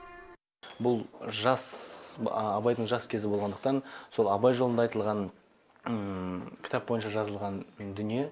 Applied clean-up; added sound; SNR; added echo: none; none; none; none.